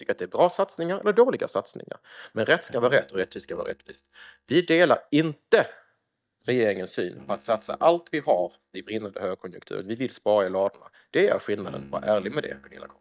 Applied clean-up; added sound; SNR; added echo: neural mask model DeepFilterNet 3.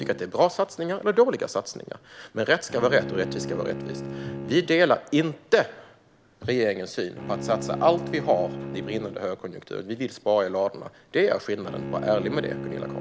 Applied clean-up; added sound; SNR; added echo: none; Bowed string instrument; 11 dB; none.